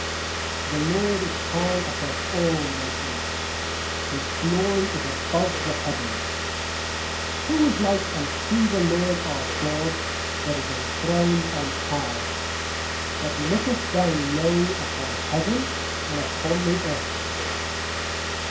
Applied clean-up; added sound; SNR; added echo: none; Car; 1 dB; reverberation time 0.5 s.